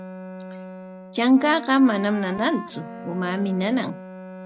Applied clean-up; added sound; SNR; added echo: none; Bowed string instrument + Wind instrument, woodwind instrument; 13 dB; none.